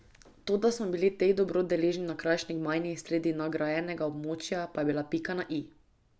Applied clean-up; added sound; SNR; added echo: none; none; none; none.